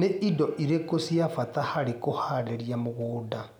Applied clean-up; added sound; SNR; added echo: none; none; none; none.